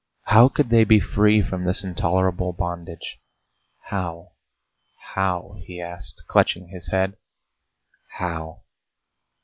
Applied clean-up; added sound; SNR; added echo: none; none; none; none.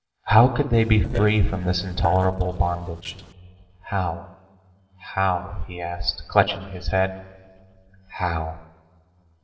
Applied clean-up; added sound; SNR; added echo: neural separator model SepFormer DNS4.